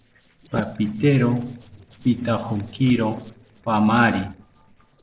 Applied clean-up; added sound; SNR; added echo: neural separator model SepFormer DNS4.